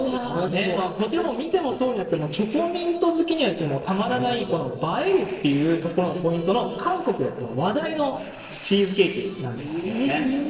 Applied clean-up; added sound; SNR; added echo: neural separator model SepFormer DNS4.